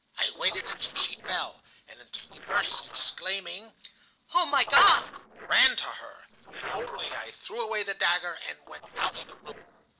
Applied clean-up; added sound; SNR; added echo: neural separator model SepFormer DNS4.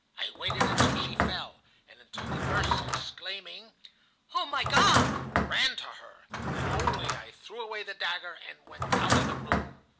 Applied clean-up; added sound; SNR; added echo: none; Drawer open or close; -3 dB; none.